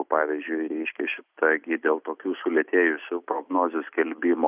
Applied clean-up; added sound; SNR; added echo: neural mask model Resemble Enhance denoiser.